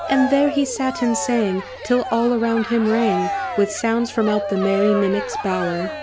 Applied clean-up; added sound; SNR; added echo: none; Cheering; 7 dB; none.